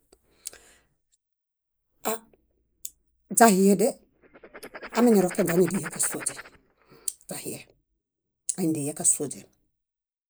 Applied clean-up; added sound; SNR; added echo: neural mask model Resemble Enhance denoiser.